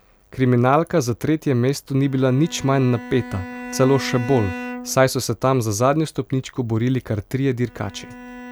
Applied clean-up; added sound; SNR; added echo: none; Bowed string instrument; 16 dB; none.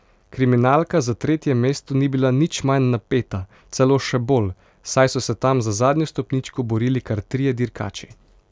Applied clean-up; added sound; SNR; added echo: none; none; none; none.